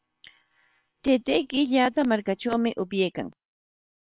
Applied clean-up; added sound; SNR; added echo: neural separator model SepFormer WHAM!.